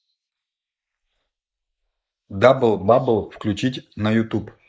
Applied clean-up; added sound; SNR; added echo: neural mask model Resemble Enhance denoiser.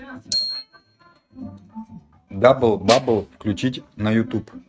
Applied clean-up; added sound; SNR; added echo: neural mask model RNNoise.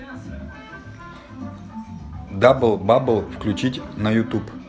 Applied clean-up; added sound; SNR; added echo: none; none; none; none.